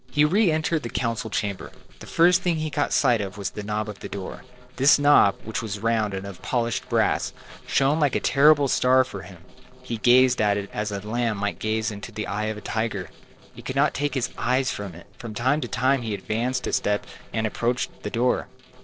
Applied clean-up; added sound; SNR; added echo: neural separator model SepFormer DNS4.